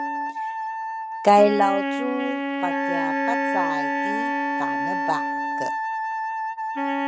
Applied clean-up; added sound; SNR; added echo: none; Wind instrument, woodwind instrument + Wind instrument, woodwind instrument; -1 dB; none.